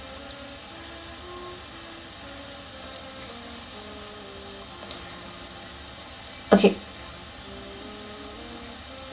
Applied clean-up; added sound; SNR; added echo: none; Wind instrument, woodwind instrument; 15 dB; reverberation time 0.2 s.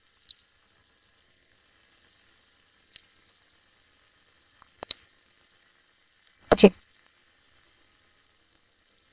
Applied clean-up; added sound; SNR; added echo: neural separator model SepFormer WHAMR!.